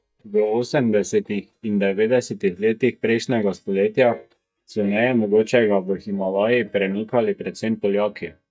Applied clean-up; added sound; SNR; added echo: neural mask model DeepFilterNet 3.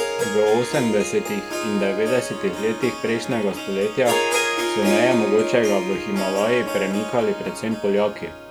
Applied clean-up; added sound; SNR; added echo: none; Harp; 4 dB; none.